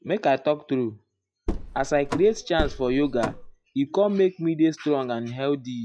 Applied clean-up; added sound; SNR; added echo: classical method log-MMSE.